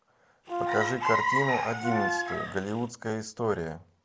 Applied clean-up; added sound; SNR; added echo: none; Chicken, rooster + Brass instrument; -2 dB; none.